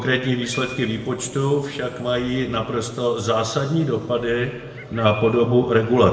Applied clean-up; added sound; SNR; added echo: none; Bird; 15 dB; reverberation time 1.4 s.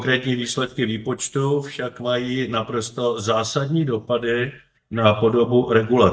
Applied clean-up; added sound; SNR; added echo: neural mask model DeepFilterNet 3.